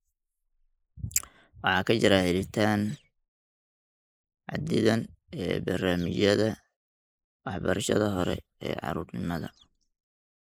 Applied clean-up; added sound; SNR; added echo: neural mask model Resemble Enhance denoiser.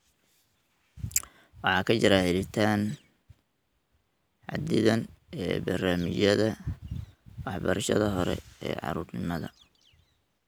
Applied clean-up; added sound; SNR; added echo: none; none; none; none.